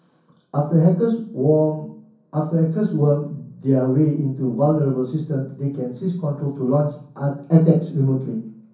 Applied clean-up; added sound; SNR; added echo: none; none; none; reverberation time 0.6 s.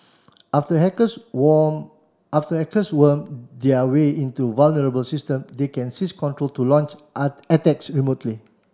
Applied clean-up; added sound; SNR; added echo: none; none; none; none.